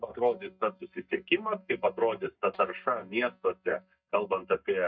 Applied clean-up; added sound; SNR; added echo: neural mask model DeepFilterNet 3.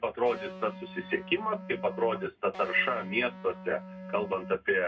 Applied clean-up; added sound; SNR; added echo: none; Electric guitar; 12 dB; reverberation time 0.2 s.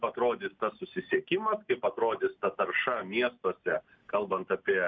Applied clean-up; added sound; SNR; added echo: none; none; none; none.